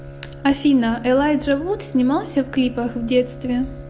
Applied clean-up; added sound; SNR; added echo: none; Bowed string instrument; 17 dB; none.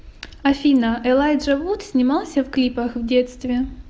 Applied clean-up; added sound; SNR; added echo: none; none; none; none.